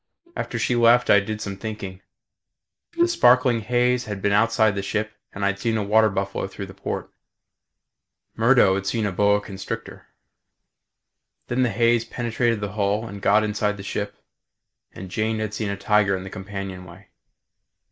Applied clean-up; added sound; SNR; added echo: neural mask model DeepFilterNet 3.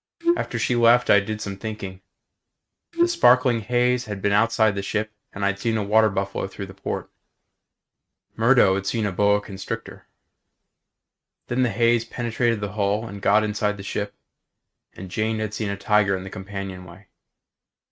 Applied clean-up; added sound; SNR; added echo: neural mask model RNNoise.